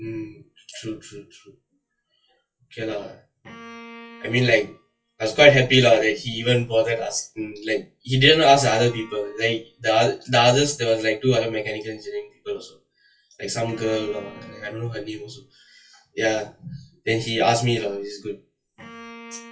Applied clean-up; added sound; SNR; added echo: classical method WPE with log-MMSE.